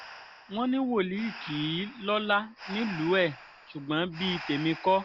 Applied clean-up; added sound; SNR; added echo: none; Breathing; 15 dB; none.